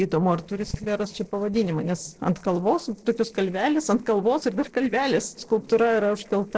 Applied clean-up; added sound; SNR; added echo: neural separator model SepFormer DNS4.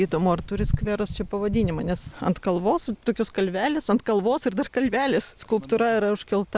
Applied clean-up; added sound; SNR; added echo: none; none; none; none.